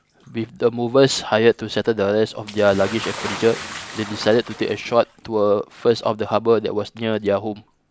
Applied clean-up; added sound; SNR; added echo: none; Bathtub (filling or washing) / Splash, splatter; 17 dB; none.